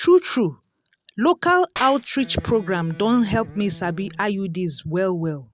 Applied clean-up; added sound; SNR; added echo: none; Electric guitar + Clapping; 18 dB; none.